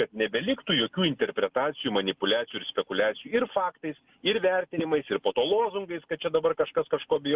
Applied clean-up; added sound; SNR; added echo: none; none; none; none.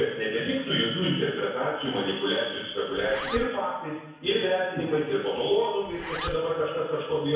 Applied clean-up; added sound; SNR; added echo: none; Zipper (clothing); 15 dB; reverberation time 1.0 s.